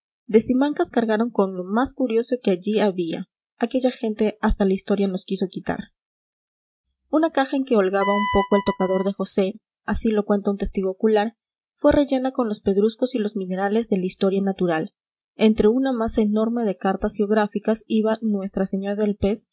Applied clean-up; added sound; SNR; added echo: neural mask model RNNoise.